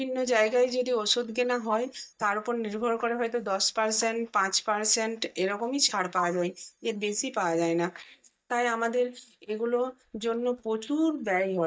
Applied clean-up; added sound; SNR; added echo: neural mask model DeepFilterNet 3.